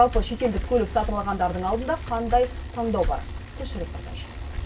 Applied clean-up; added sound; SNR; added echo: none; Bicycle; 5 dB; reverberation time 0.2 s.